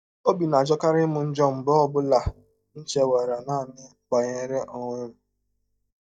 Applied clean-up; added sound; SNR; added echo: neural mask model DeepFilterNet 3.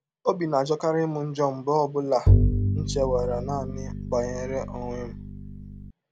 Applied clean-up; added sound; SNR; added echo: none; Bowed string instrument; -2 dB; none.